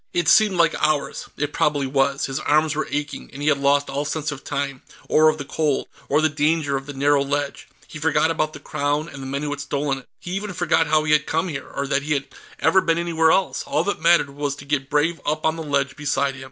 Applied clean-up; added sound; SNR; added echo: none; none; none; none.